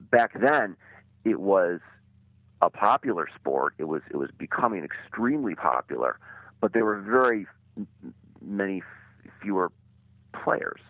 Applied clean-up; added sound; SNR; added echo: none; none; none; none.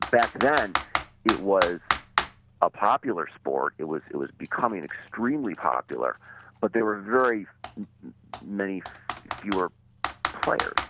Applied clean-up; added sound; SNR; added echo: none; Computer keyboard; 6 dB; none.